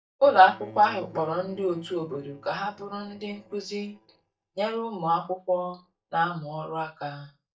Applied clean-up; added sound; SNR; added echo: neural mask model DeepFilterNet 3.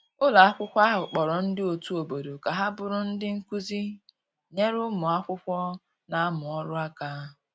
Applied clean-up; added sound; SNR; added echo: none; none; none; none.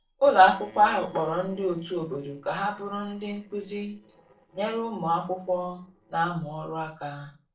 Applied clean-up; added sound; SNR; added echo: neural separator model SepFormer DNS4.